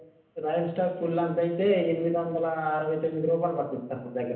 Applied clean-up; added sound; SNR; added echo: none; none; none; reverberation time 0.8 s.